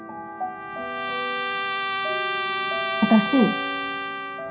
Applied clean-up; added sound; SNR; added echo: none; Trumpet; 1 dB; reverberation time 0.3 s.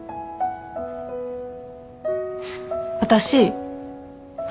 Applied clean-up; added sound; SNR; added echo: none; none; none; none.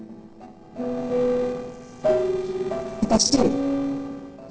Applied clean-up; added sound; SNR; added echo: neural separator model SepFormer DNS4.